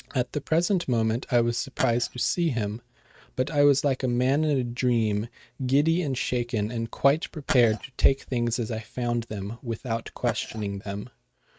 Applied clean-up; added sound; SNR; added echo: neural mask model RNNoise.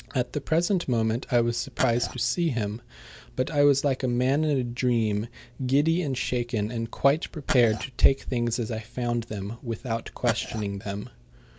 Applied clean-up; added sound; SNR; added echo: none; Glass; 7 dB; none.